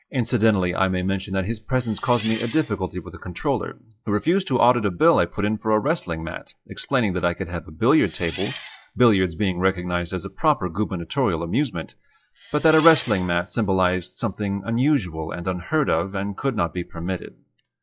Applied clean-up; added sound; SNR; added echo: classical method log-MMSE.